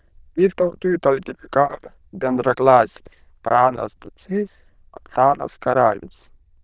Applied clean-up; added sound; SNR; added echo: neural diffusion model UNIVERSE++.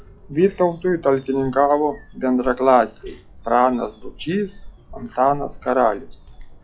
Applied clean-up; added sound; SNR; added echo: classical method log-MMSE.